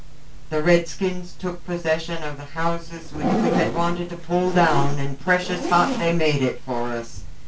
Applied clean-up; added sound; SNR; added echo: none; Zipper (clothing); 8 dB; reverberation time 0.2 s.